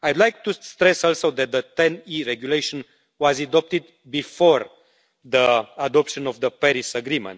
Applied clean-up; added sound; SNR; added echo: none; none; none; none.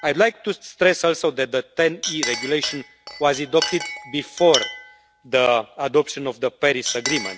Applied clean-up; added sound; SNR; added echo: none; Chink, clink; 10 dB; none.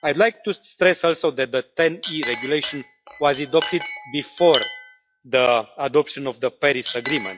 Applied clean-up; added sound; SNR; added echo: classical method log-MMSE.